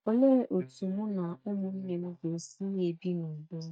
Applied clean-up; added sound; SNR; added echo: neural mask model DeepFilterNet 3.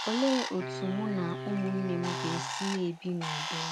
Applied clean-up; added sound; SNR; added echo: none; Wind instrument, woodwind instrument + Bird; 4 dB; none.